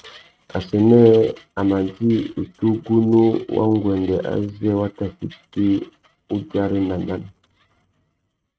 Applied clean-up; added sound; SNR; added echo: neural mask model RNNoise.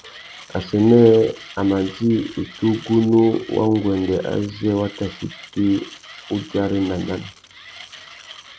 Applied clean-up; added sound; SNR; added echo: none; Mechanisms; 20 dB; none.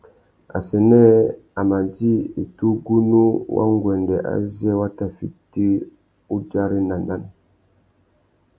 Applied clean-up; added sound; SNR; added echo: none; none; none; none.